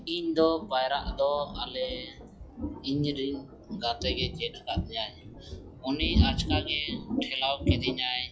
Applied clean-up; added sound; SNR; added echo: classical method log-MMSE.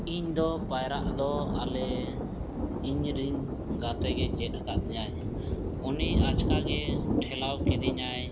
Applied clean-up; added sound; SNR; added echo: none; Thunder; -4 dB; none.